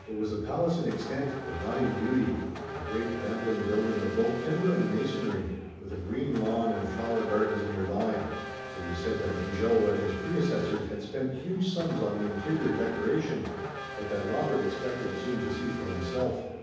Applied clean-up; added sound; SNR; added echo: none; Race car, auto racing / Accelerating, revving, vroom; 9 dB; reverberation time 1.1 s.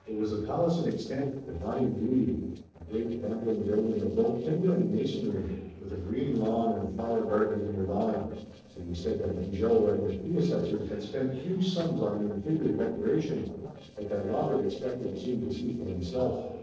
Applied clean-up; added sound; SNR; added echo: neural separator model SepFormer DNS4.